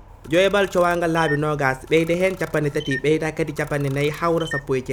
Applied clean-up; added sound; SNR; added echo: none; Camera; 16 dB; none.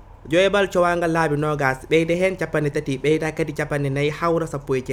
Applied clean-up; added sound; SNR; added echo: none; none; none; none.